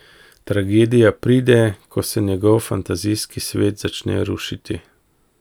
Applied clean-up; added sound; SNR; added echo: none; none; none; none.